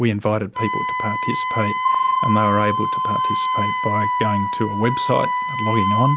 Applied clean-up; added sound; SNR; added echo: none; Piano + Wind instrument, woodwind instrument; -1 dB; none.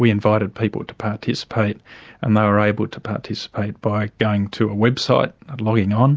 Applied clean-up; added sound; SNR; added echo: none; none; none; none.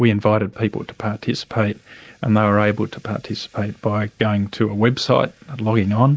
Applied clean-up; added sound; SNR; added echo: neural mask model Resemble Enhance denoiser.